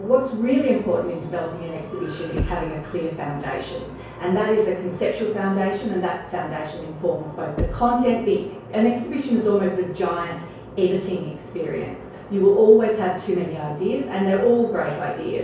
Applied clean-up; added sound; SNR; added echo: none; Knock; 12 dB; reverberation time 0.6 s.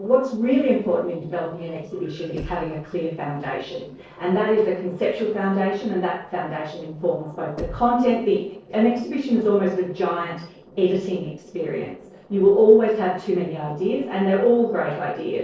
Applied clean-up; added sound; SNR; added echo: neural separator model SepFormer DNS4.